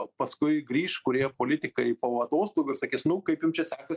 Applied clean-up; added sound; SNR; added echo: neural mask model DeepFilterNet 3.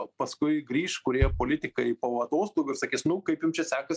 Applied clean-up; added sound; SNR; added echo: none; Bass drum; 6 dB; none.